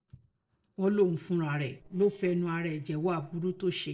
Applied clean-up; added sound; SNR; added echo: neural separator model SepFormer DNS4.